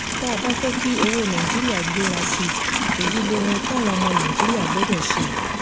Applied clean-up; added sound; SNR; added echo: none; Livestock, farm animals, working animals; -2 dB; none.